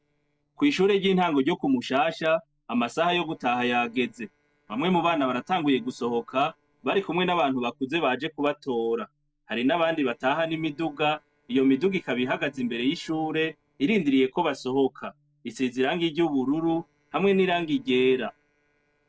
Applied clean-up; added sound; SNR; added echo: neural separator model SepFormer DNS4.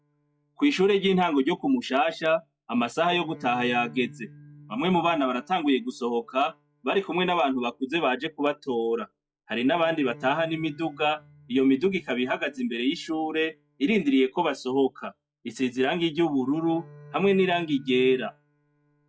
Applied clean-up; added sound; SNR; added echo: classical method log-MMSE.